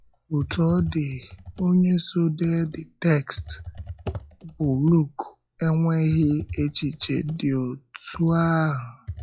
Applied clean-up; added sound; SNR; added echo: classical method log-MMSE.